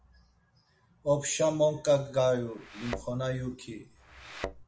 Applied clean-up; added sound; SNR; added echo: none; Thump, thud; 11 dB; none.